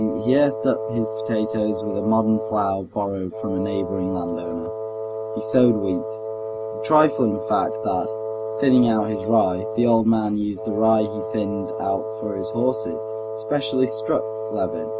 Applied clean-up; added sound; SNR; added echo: none; Wind instrument, woodwind instrument; 6 dB; none.